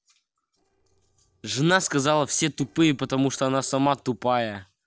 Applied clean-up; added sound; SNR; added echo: neural separator model SepFormer DNS4.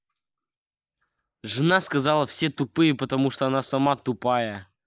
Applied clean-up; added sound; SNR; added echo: neural mask model Resemble Enhance denoiser.